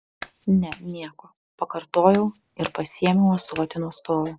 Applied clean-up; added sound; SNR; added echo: none; Clapping; 18 dB; none.